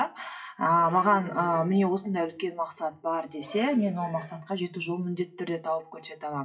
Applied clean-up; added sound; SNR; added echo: classical method WPE with log-MMSE.